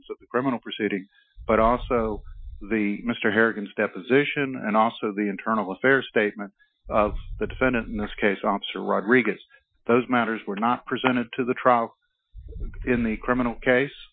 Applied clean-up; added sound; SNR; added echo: classical method Wiener filter.